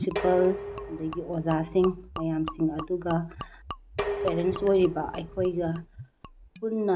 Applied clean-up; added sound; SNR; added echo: none; Dishes, pots, and pans + Gurgling / Liquid; 8 dB; none.